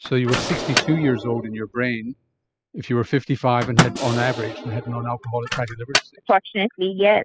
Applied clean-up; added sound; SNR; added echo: classical method spectral subtraction.